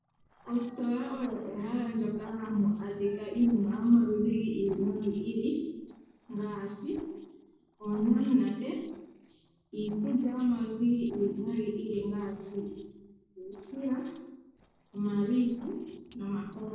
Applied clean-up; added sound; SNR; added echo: neural separator model SepFormer DNS4.